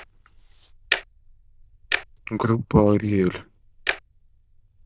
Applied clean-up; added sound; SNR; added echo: neural diffusion model UNIVERSE++.